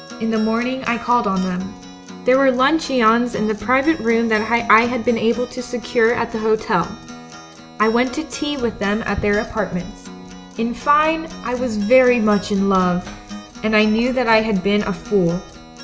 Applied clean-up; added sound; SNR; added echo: none; Acoustic guitar; 17 dB; none.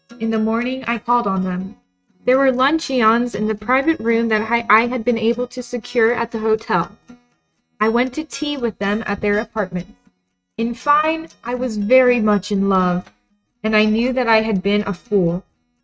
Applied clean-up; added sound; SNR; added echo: neural mask model RNNoise.